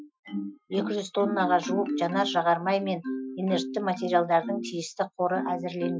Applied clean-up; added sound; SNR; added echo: classical method Wiener filter.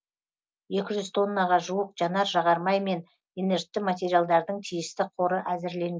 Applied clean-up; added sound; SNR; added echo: none; none; none; none.